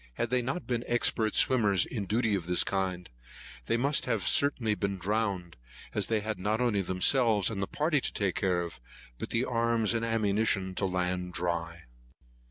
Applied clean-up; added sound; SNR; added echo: none; none; none; none.